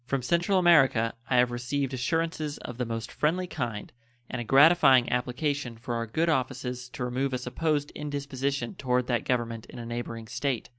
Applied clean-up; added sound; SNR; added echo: none; none; none; none.